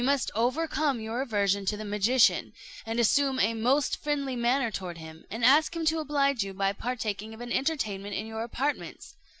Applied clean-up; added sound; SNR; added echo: none; none; none; none.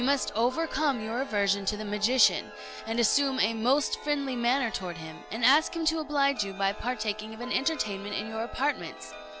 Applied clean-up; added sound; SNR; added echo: none; Chime; 14 dB; none.